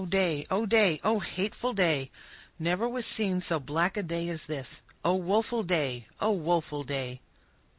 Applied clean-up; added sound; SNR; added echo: none; none; none; none.